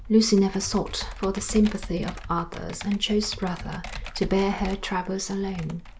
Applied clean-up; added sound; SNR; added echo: none; Computer keyboard; 12 dB; none.